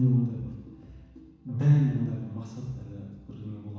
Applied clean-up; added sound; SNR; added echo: none; none; none; reverberation time 1.1 s.